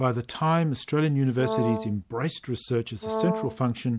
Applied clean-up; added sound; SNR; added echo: none; Brass instrument; 5 dB; none.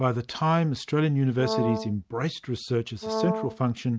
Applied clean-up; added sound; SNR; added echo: neural mask model RNNoise.